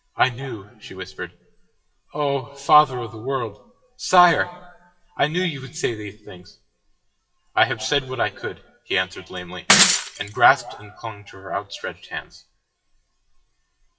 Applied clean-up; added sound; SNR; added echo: classical method WPE with log-MMSE.